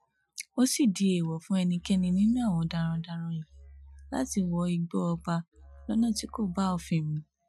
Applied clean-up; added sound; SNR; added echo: classical method Wiener filter.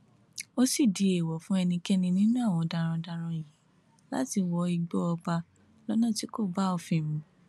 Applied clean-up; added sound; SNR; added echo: none; none; none; none.